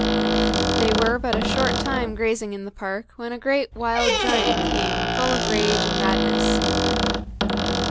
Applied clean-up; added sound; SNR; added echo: none; Squeak; -4 dB; none.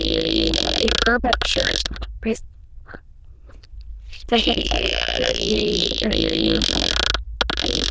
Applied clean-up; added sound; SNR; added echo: neural diffusion model UNIVERSE++.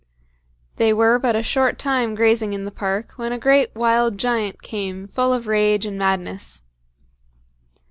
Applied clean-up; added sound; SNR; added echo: none; none; none; none.